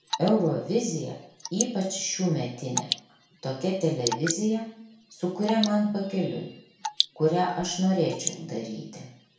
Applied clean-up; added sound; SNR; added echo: none; Drip / Water; 9 dB; reverberation time 0.6 s.